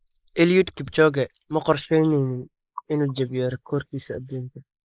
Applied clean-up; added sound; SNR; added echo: neural mask model Resemble Enhance denoiser.